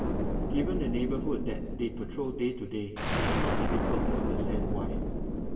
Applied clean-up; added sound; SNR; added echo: none; Explosion; -4 dB; reverberation time 1.4 s.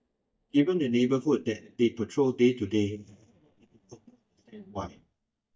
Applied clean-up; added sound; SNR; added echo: neural mask model DeepFilterNet 3.